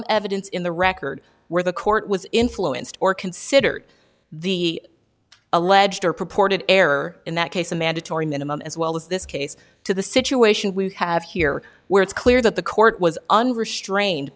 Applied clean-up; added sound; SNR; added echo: none; none; none; none.